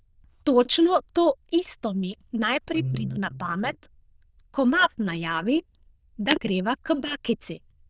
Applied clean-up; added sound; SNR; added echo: neural diffusion model UNIVERSE++.